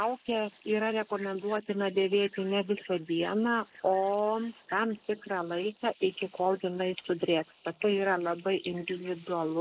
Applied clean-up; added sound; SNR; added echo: neural mask model Resemble Enhance denoiser.